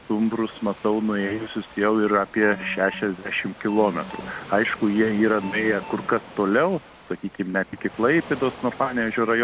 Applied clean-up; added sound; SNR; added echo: none; Waves, surf + Alarm; 16 dB; none.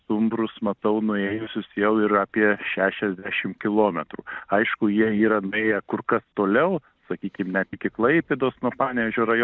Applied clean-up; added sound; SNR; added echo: none; none; none; none.